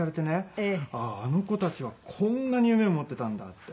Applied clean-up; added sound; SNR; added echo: none; none; none; none.